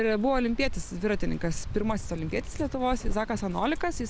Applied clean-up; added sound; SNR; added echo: none; Dog; 5 dB; none.